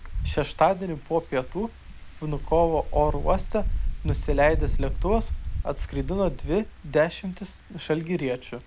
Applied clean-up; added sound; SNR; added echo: none; Wind; 3 dB; none.